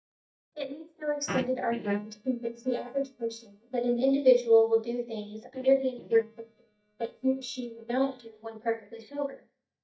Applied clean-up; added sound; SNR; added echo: neural mask model DeepFilterNet 3.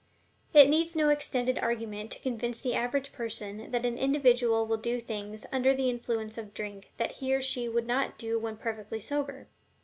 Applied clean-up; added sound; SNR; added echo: none; none; none; none.